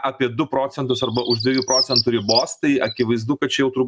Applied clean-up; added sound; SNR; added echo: none; Bird; 6 dB; none.